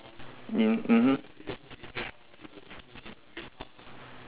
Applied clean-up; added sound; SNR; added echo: none; none; none; none.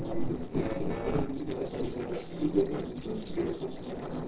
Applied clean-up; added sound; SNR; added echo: neural separator model SepFormer DNS4.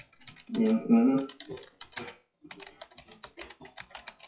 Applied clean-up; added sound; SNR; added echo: classical method WPE with log-MMSE.